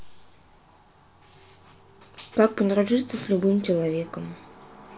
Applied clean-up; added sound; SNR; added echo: none; none; none; none.